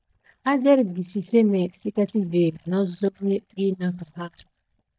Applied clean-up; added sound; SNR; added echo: neural mask model DeepFilterNet 3.